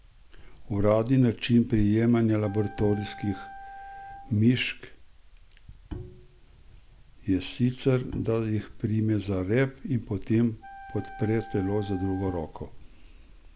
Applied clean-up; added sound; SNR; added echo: none; Wind instrument, woodwind instrument + Bowed string instrument; 17 dB; none.